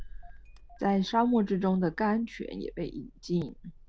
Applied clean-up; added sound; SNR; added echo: none; Engine starting / Car; 18 dB; none.